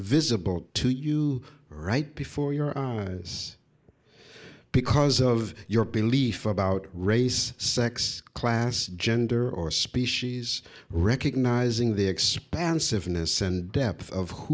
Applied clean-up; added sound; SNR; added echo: neural mask model Resemble Enhance denoiser.